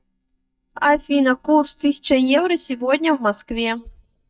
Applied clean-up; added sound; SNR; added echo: neural mask model DeepFilterNet 3.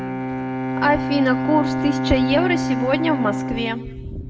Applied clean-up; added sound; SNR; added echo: none; Bowed string instrument; 1 dB; reverberation time 1.0 s.